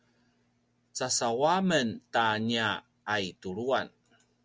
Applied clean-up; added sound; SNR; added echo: none; none; none; none.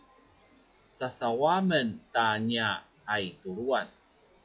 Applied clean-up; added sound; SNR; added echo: classical method log-MMSE.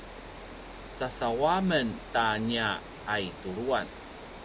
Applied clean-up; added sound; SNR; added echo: none; Water; 13 dB; none.